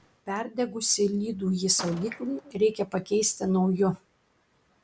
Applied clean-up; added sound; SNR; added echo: none; Car; 17 dB; none.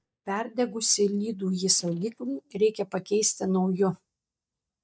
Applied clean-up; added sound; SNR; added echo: neural mask model DeepFilterNet 3.